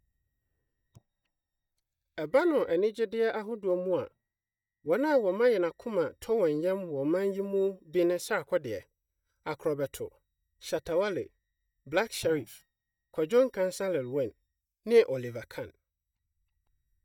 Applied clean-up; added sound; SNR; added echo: neural mask model DeepFilterNet 3.